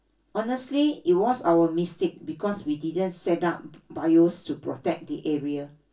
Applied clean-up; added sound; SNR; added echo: none; none; none; reverberation time 0.2 s.